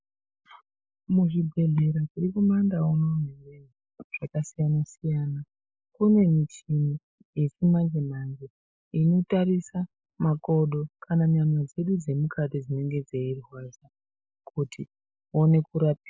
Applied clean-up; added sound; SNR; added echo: neural mask model Resemble Enhance denoiser.